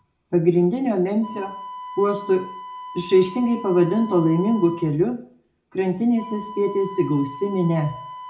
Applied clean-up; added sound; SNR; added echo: none; Wind instrument, woodwind instrument; 15 dB; reverberation time 0.4 s.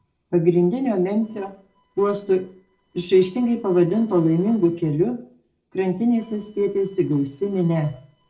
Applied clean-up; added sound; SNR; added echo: neural separator model SepFormer DNS4.